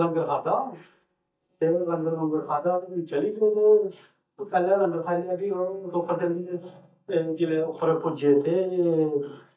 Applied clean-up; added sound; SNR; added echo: neural mask model DeepFilterNet 3.